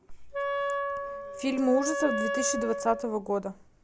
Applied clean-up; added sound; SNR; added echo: none; Wind instrument, woodwind instrument; 2 dB; none.